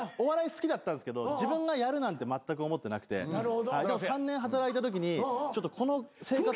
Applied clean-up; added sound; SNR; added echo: none; none; none; none.